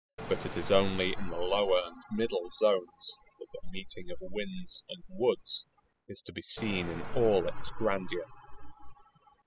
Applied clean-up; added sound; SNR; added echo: classical method spectral subtraction.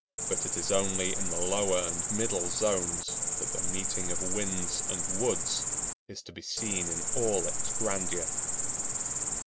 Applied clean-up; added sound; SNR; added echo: none; Cricket; -4 dB; none.